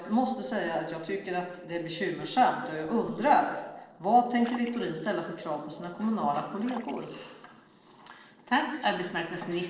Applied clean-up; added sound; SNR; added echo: neural separator model SepFormer DNS4.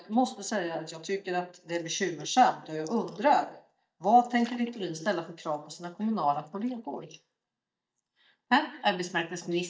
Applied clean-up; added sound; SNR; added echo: neural mask model DeepFilterNet 3.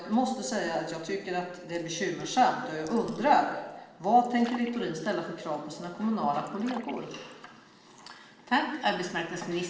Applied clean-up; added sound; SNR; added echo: none; Fill (with liquid); 20 dB; reverberation time 1.1 s.